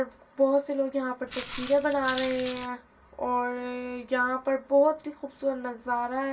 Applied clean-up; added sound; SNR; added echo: none; Walk, footsteps; 8 dB; reverberation time 0.2 s.